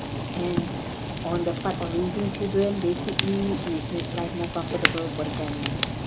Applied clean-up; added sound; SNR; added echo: none; Fire; 1 dB; none.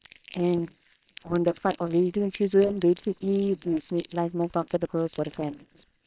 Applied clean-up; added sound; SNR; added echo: neural separator model SepFormer WHAM!.